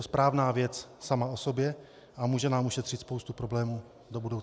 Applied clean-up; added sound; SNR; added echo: none; none; none; none.